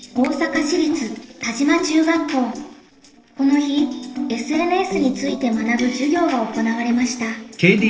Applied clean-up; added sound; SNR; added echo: neural separator model SepFormer DNS4.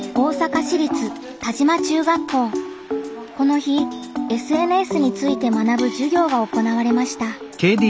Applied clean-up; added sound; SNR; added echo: none; none; none; none.